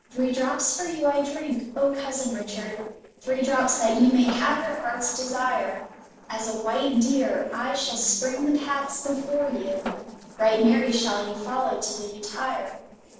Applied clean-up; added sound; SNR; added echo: neural separator model SepFormer DNS4.